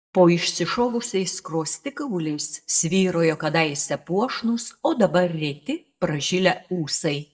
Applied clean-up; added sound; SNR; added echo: neural mask model DeepFilterNet 3.